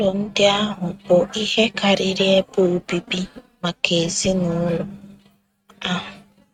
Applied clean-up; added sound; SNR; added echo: neural mask model RNNoise.